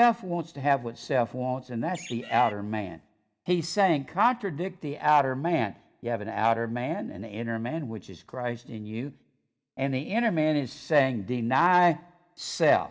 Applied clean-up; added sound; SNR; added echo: none; Bird; 14 dB; none.